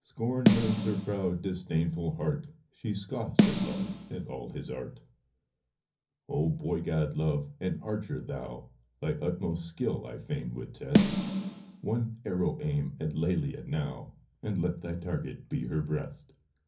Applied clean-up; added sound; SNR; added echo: none; Snare drum; -2 dB; reverberation time 0.5 s.